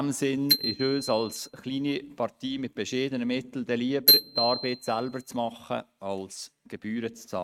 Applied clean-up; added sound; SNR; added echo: neural mask model RNNoise.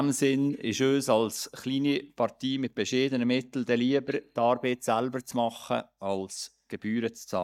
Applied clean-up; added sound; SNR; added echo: neural mask model DeepFilterNet 3.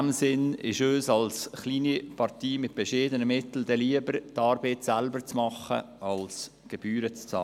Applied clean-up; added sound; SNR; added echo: none; none; none; none.